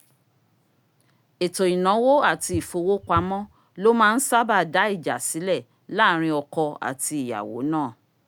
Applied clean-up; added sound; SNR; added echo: none; Walk, footsteps / Bird vocalization, bird call, bird song; 16 dB; none.